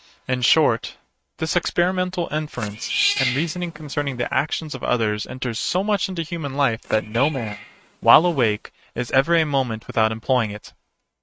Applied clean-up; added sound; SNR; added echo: neural mask model RNNoise.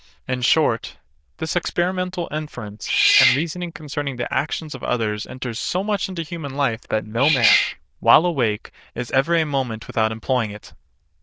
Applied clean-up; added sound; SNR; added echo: neural diffusion model UNIVERSE++.